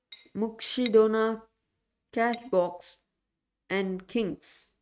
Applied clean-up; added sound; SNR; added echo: neural mask model RNNoise.